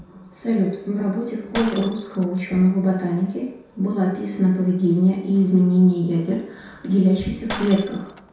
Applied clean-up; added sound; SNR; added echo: none; Shatter; 18 dB; reverberation time 0.7 s.